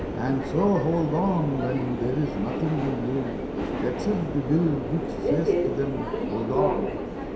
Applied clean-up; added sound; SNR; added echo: none; Subway, metro, underground; 2 dB; reverberation time 0.7 s.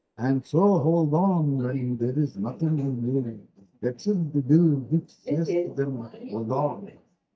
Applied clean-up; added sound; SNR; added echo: neural mask model DeepFilterNet 3.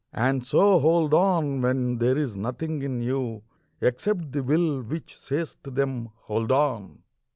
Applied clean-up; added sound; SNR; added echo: none; none; none; none.